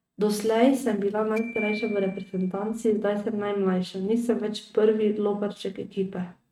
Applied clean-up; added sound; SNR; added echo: neural mask model RNNoise.